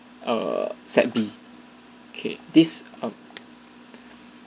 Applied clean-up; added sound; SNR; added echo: none; none; none; none.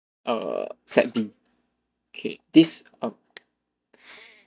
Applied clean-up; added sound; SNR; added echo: neural mask model DeepFilterNet 3.